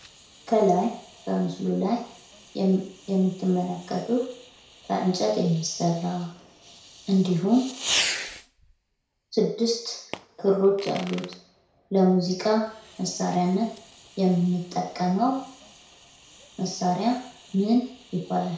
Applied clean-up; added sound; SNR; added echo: none; Fireworks; 14 dB; reverberation time 0.5 s.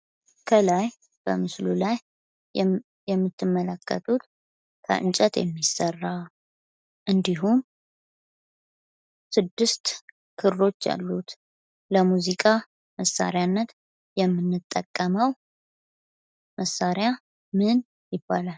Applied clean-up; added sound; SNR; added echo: none; none; none; none.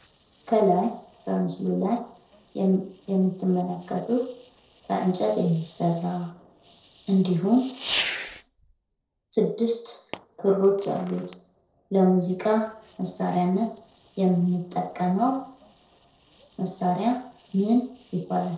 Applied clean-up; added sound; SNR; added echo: neural separator model SepFormer DNS4.